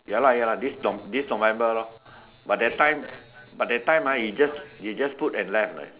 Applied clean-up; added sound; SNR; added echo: none; none; none; none.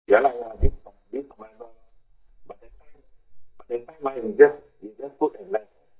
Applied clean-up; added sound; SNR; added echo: neural mask model DeepFilterNet 3.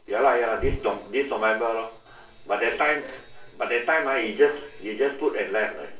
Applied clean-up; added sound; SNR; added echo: none; Bird; 12 dB; reverberation time 0.3 s.